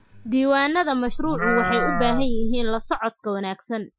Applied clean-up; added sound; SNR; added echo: classical method Wiener filter.